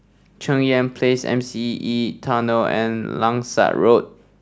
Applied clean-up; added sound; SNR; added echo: none; none; none; none.